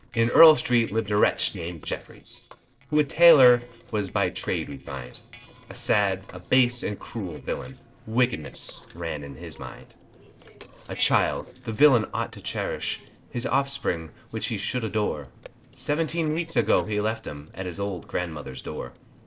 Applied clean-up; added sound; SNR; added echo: neural separator model SepFormer DNS4.